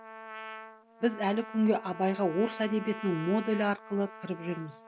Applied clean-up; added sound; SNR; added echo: none; Trumpet; 14 dB; none.